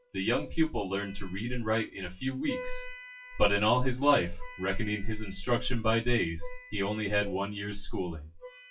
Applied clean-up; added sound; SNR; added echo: classical method WPE with log-MMSE.